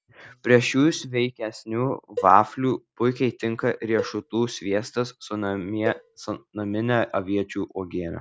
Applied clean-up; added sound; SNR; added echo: none; Cowbell; 13 dB; none.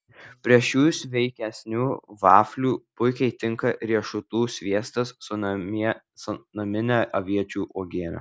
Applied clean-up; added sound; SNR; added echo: none; none; none; none.